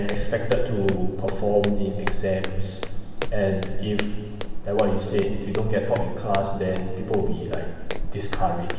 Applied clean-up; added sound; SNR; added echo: none; Walk, footsteps; 0 dB; reverberation time 1.7 s.